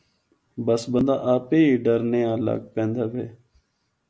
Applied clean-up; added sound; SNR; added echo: none; none; none; none.